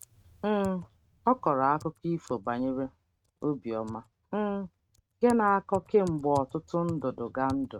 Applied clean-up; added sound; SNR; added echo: neural mask model RNNoise.